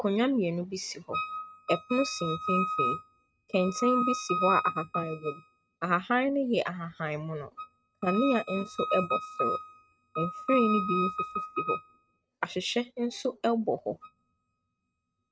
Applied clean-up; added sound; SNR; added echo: neural mask model RNNoise.